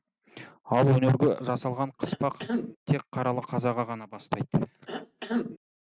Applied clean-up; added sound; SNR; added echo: neural mask model RNNoise.